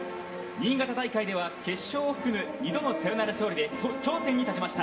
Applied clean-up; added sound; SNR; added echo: none; none; none; reverberation time 2.6 s.